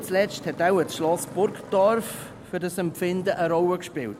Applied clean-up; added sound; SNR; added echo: none; Motorcycle; 16 dB; none.